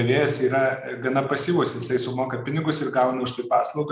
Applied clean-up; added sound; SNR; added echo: none; none; none; none.